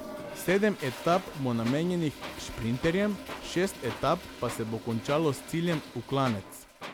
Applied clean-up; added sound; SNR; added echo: none; Tools + Toilet flush; 12 dB; none.